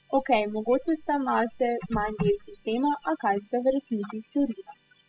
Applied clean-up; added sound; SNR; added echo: classical method spectral subtraction.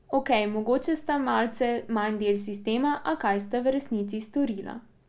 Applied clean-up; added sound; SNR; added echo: none; none; none; none.